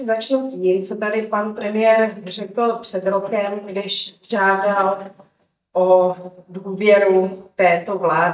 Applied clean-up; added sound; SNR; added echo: neural mask model DeepFilterNet 3.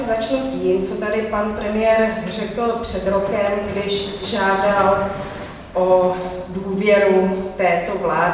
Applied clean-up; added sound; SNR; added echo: none; Hammer; 17 dB; reverberation time 1.1 s.